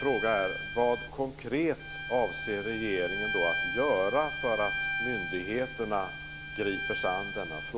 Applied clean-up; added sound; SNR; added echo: none; Bowed string instrument; 4 dB; none.